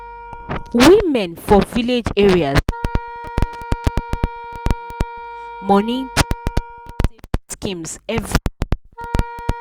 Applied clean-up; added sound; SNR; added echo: none; Wind instrument, woodwind instrument; 16 dB; none.